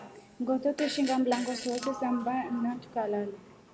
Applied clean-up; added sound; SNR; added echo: none; Sliding door + Fart; 13 dB; none.